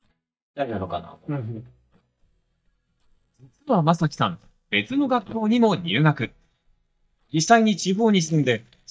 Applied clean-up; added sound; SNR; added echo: neural mask model DeepFilterNet 3.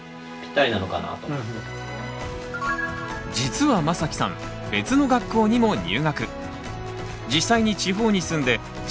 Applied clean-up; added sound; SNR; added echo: none; none; none; none.